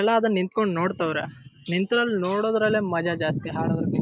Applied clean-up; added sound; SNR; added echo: none; none; none; none.